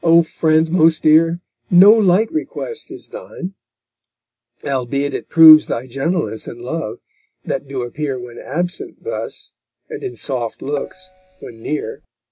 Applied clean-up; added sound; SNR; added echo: none; Keyboard (musical); 18 dB; none.